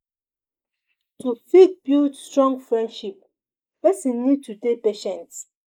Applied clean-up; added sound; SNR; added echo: neural mask model Resemble Enhance denoiser.